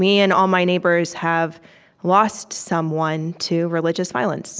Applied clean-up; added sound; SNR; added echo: none; none; none; none.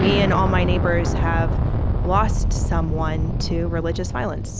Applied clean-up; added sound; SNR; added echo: none; Explosion; -4 dB; none.